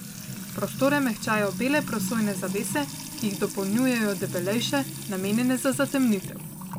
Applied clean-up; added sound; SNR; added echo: none; Trickle, dribble / Water tap, faucet / Music; 8 dB; none.